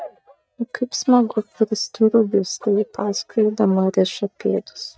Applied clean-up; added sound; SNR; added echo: neural mask model DeepFilterNet 3.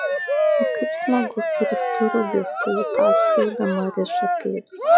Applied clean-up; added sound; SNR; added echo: classical method log-MMSE.